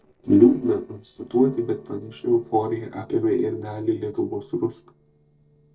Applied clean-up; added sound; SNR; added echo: neural separator model SepFormer DNS4.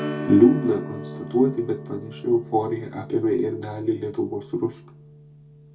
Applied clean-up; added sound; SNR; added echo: none; Strum; 12 dB; reverberation time 0.1 s.